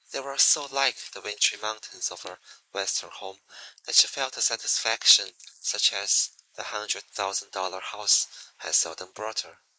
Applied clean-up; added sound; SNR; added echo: neural mask model Resemble Enhance denoiser.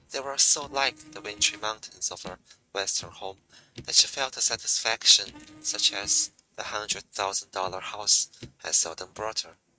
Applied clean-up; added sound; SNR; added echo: neural mask model RNNoise.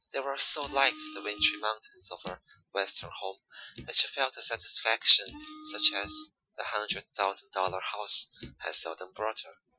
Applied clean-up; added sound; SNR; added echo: classical method Wiener filter.